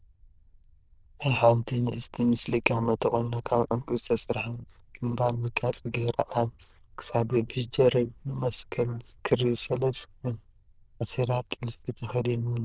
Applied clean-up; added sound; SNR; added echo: neural diffusion model UNIVERSE++.